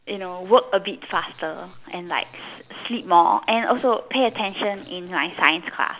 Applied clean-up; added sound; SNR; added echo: none; none; none; none.